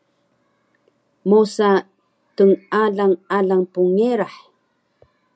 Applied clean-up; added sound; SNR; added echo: none; none; none; none.